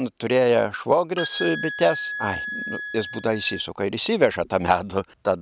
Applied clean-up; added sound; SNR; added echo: none; Wind instrument, woodwind instrument; 9 dB; none.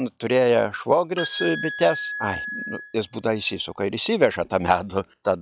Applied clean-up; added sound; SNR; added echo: classical method log-MMSE.